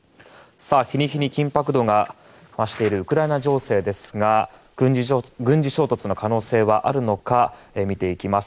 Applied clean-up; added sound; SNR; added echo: neural mask model Resemble Enhance denoiser.